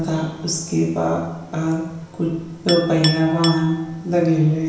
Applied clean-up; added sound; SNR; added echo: none; Chink, clink; 13 dB; reverberation time 0.9 s.